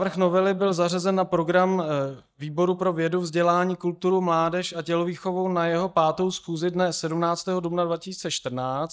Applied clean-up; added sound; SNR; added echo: neural mask model DeepFilterNet 3.